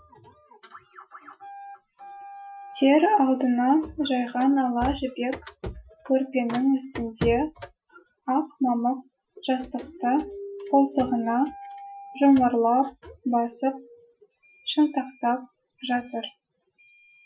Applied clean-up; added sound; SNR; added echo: classical method Wiener filter.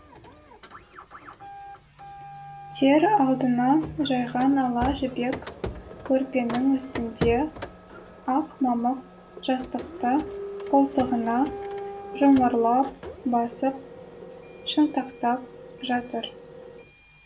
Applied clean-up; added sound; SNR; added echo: none; Printer; 13 dB; none.